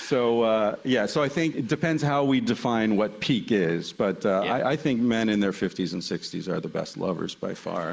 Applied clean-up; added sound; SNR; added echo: neural mask model Resemble Enhance denoiser.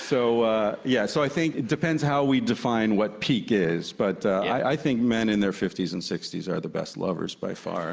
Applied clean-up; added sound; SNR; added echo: none; none; none; none.